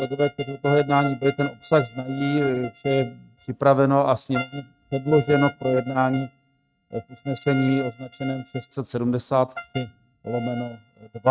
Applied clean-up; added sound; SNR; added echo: neural mask model RNNoise.